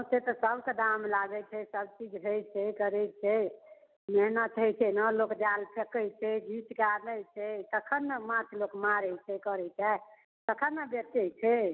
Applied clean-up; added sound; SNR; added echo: none; none; none; none.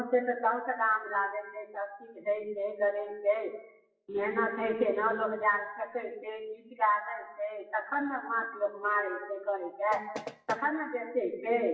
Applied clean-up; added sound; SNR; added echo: classical method WPE with log-MMSE.